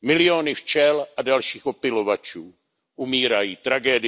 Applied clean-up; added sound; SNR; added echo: none; none; none; none.